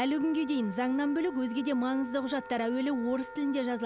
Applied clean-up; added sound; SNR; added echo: none; Wind instrument, woodwind instrument; 15 dB; none.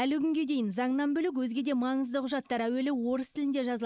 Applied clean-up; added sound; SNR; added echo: neural mask model Resemble Enhance denoiser.